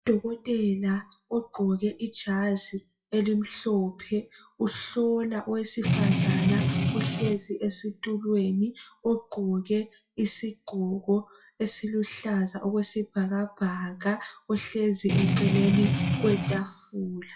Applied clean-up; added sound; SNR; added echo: classical method WPE with log-MMSE.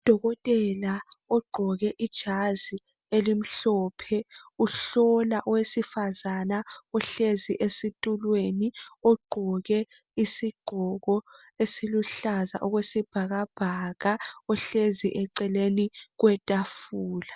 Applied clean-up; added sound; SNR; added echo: none; none; none; none.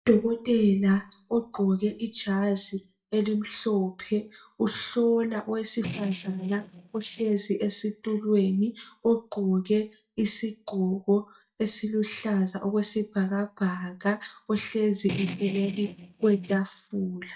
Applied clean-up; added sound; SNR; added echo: neural mask model DeepFilterNet 3.